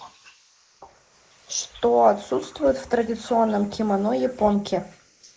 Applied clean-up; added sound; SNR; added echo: neural mask model Resemble Enhance denoiser.